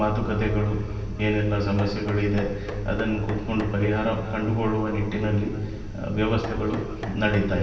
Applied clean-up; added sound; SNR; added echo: none; Knock; 18 dB; reverberation time 2.4 s.